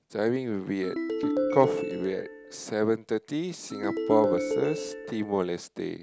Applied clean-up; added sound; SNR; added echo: none; Ringtone; 2 dB; none.